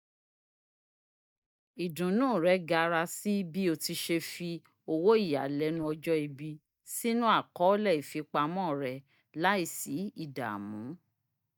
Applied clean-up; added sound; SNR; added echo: neural mask model DeepFilterNet 3.